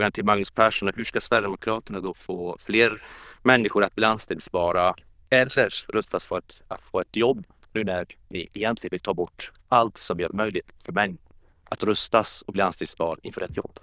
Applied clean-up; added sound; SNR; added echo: neural diffusion model UNIVERSE++.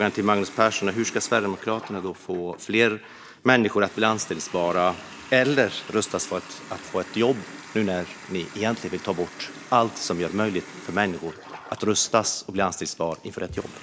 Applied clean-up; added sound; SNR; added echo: none; Water tap, faucet; 18 dB; none.